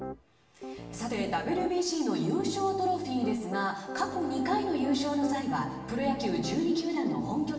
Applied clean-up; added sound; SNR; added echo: none; Piano; 11 dB; reverberation time 1.0 s.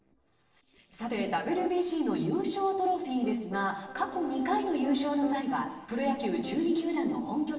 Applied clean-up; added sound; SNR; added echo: neural separator model SepFormer DNS4.